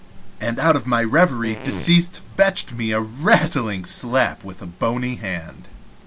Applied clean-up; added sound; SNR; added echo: none; Fart; 13 dB; none.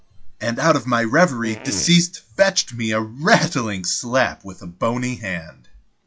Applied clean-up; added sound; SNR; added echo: classical method log-MMSE.